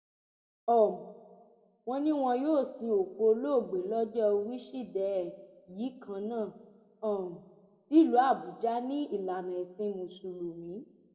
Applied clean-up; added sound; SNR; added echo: none; none; none; reverberation time 1.1 s.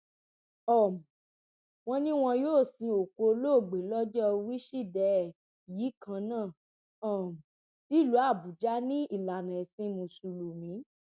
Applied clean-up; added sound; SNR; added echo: none; none; none; none.